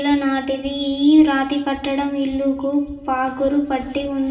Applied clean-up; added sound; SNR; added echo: none; none; none; reverberation time 0.7 s.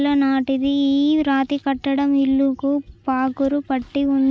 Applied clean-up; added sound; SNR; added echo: none; none; none; none.